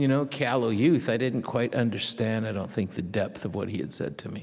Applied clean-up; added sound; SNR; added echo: none; none; none; none.